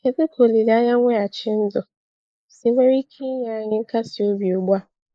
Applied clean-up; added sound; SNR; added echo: neural mask model Resemble Enhance denoiser.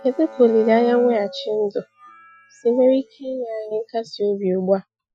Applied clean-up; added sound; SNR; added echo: classical method Wiener filter.